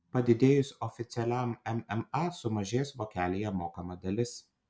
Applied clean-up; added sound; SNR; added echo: none; none; none; none.